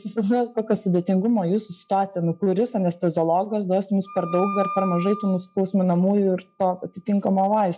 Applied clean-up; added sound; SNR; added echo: classical method log-MMSE.